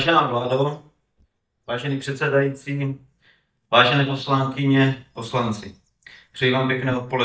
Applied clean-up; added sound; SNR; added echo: neural mask model DeepFilterNet 3.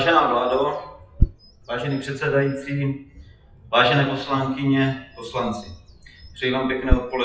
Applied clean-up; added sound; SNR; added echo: classical method WPE with log-MMSE.